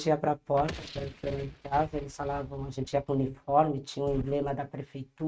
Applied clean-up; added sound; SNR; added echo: neural mask model RNNoise.